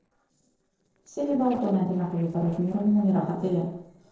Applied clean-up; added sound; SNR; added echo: neural separator model SepFormer DNS4.